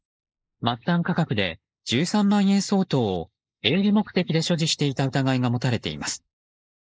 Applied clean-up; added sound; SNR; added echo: neural mask model Resemble Enhance denoiser.